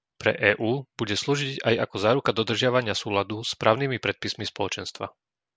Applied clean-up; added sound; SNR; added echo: none; none; none; none.